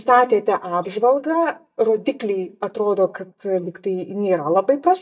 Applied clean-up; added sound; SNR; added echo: neural mask model DeepFilterNet 3.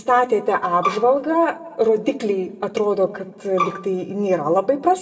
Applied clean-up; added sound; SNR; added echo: none; Bowed string instrument; 8 dB; reverberation time 1.1 s.